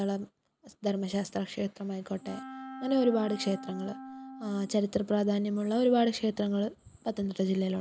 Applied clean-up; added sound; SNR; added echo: none; Wind instrument, woodwind instrument; 14 dB; none.